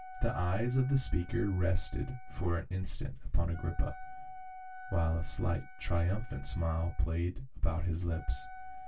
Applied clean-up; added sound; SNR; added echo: none; Wind instrument, woodwind instrument; 20 dB; reverberation time 0.1 s.